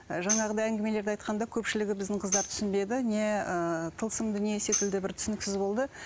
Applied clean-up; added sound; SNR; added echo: none; Tambourine; 7 dB; none.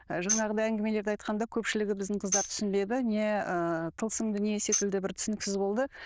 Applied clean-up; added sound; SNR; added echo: neural diffusion model UNIVERSE++.